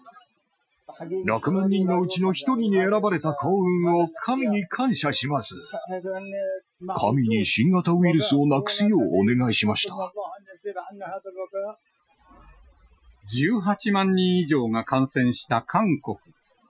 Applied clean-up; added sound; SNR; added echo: classical method Wiener filter.